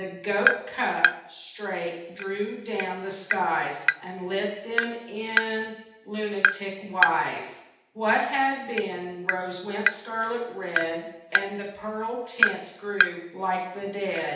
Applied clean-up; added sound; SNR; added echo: none; Tap; 0 dB; reverberation time 0.8 s.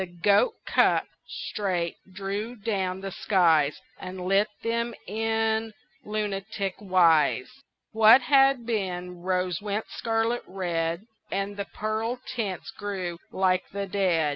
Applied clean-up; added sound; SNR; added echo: none; none; none; none.